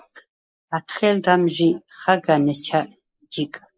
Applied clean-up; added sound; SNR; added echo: neural mask model Resemble Enhance denoiser.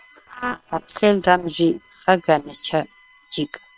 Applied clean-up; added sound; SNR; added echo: neural separator model SepFormer WHAM!.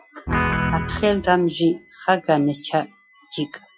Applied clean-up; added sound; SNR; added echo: classical method log-MMSE.